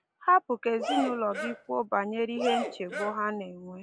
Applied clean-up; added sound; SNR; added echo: none; Cheering; 4 dB; none.